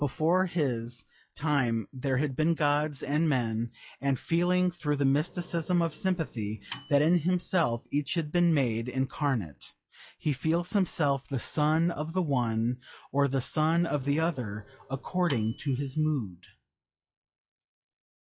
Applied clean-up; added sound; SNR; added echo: classical method log-MMSE.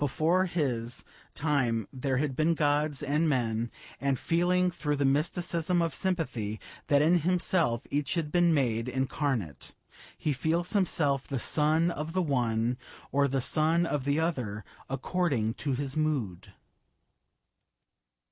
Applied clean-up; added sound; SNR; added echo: none; none; none; none.